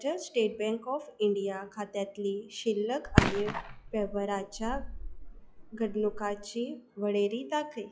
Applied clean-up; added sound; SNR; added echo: classical method log-MMSE.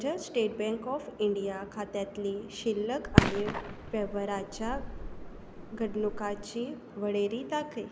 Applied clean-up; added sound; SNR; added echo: none; Fireworks; -1 dB; none.